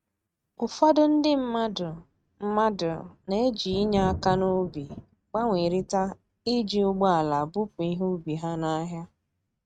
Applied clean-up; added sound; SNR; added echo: neural mask model RNNoise.